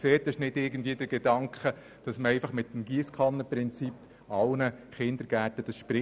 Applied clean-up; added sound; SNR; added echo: none; none; none; none.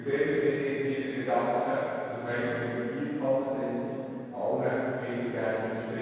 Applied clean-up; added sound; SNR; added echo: none; none; none; reverberation time 2.2 s.